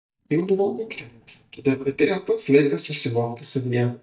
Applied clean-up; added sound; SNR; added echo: neural mask model DeepFilterNet 3.